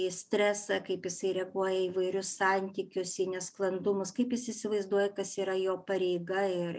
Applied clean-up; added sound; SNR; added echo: none; none; none; none.